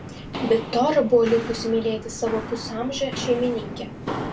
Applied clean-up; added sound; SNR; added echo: none; Walk, footsteps; 9 dB; reverberation time 0.2 s.